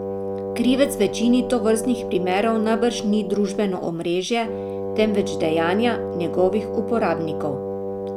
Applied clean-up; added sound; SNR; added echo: none; Wind instrument, woodwind instrument; 6 dB; none.